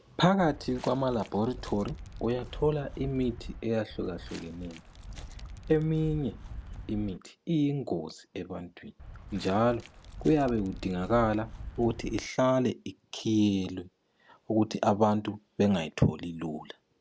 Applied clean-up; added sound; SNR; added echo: none; Walk, footsteps; 13 dB; none.